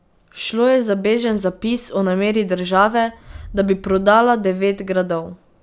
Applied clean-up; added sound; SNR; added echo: none; none; none; none.